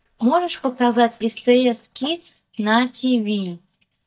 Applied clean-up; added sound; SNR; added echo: neural mask model DeepFilterNet 3.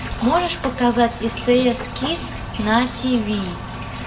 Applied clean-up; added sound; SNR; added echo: none; Sink (filling or washing); 17 dB; reverberation time 1.2 s.